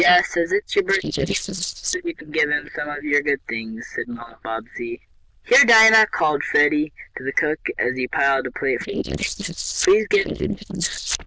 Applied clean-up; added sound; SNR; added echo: neural diffusion model UNIVERSE++.